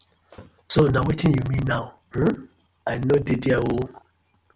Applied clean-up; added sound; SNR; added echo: none; none; none; none.